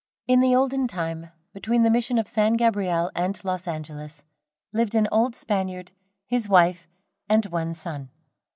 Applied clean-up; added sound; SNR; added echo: none; none; none; none.